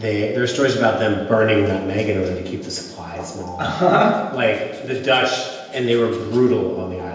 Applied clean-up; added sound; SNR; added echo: none; none; none; reverberation time 1.0 s.